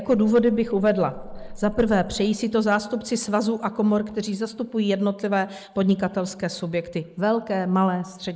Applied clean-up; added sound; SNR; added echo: neural mask model Resemble Enhance denoiser.